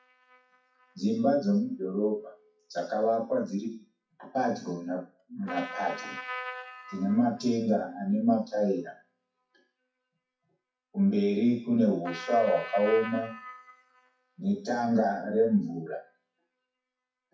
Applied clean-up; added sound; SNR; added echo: classical method WPE with log-MMSE.